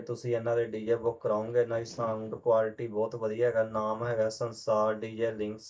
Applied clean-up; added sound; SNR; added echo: neural mask model DeepFilterNet 3.